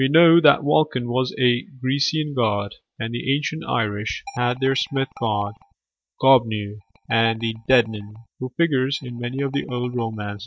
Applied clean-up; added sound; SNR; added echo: neural mask model DeepFilterNet 3.